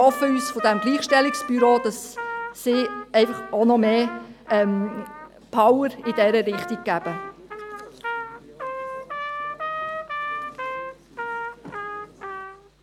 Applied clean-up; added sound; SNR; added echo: none; Trumpet; 9 dB; none.